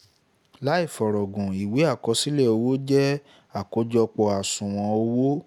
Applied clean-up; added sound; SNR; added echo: none; none; none; none.